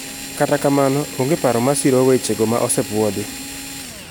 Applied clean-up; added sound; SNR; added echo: none; Drill; 12 dB; none.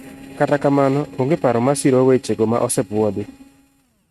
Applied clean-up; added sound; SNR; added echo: neural mask model RNNoise.